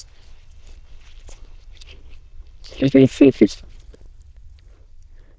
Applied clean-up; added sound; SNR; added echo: neural diffusion model UNIVERSE++.